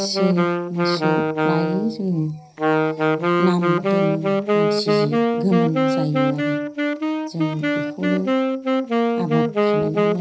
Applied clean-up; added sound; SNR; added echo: none; Wind instrument, woodwind instrument; -5 dB; reverberation time 0.4 s.